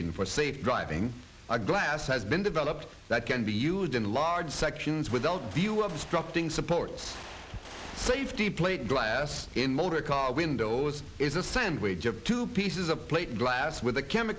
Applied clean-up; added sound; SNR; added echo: none; Gunshot, gunfire; 17 dB; none.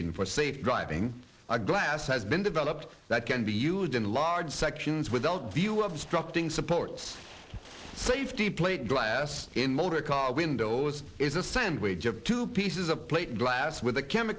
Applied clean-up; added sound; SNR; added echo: neural separator model SepFormer DNS4.